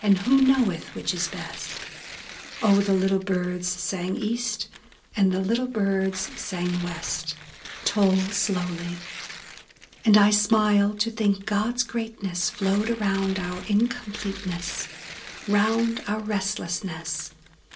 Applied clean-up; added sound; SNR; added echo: none; Tearing; 16 dB; reverberation time 0.2 s.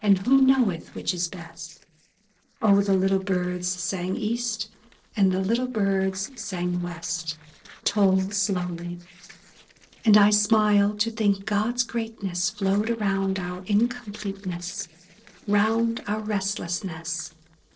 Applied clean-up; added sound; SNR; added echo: neural separator model SepFormer DNS4.